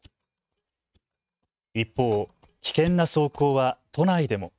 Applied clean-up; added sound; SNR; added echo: neural mask model RNNoise.